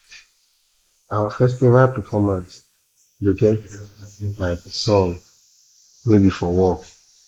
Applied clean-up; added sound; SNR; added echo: neural mask model Resemble Enhance denoiser.